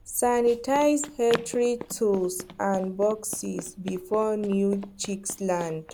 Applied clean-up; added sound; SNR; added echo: none; Run; 15 dB; none.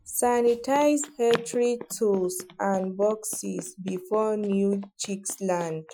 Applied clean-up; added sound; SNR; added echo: classical method Wiener filter.